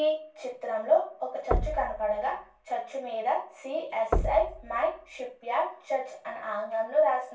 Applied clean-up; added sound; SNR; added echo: none; Knock; 6 dB; reverberation time 0.2 s.